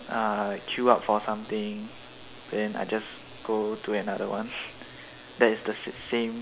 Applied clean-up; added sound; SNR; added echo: none; none; none; none.